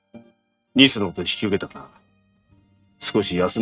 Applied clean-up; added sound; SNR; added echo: neural mask model RNNoise.